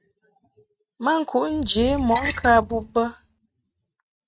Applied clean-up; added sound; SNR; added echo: neural mask model RNNoise.